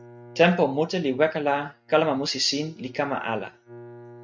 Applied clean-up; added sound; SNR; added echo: neural mask model RNNoise.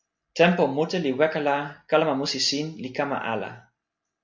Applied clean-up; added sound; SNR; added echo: none; none; none; none.